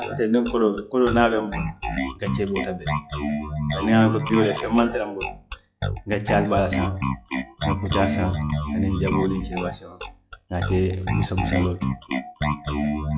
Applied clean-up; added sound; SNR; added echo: classical method log-MMSE.